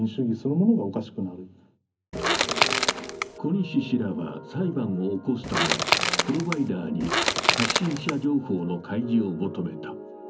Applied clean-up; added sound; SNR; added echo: none; Crushing / Wood; -2 dB; reverberation time 0.4 s.